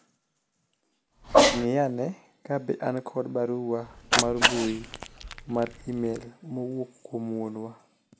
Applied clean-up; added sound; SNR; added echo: none; Cat; -1 dB; none.